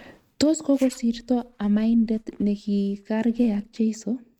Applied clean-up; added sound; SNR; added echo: neural mask model RNNoise.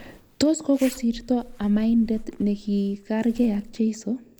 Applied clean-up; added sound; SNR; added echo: none; Zipper (clothing); 19 dB; none.